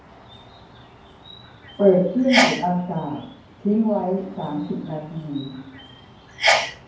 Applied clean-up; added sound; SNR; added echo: none; Sneeze; 4 dB; reverberation time 0.9 s.